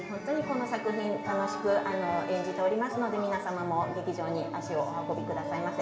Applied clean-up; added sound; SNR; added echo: none; Wind instrument, woodwind instrument; 11 dB; reverberation time 2.0 s.